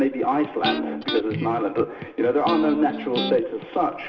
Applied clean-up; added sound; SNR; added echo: none; Electric guitar; 8 dB; reverberation time 1.0 s.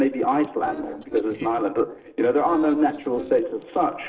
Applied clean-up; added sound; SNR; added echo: neural separator model SepFormer DNS4.